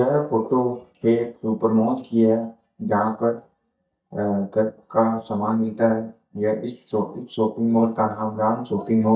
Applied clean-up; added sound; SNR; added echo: neural mask model DeepFilterNet 3.